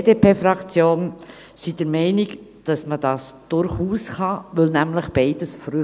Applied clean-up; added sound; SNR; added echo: none; none; none; none.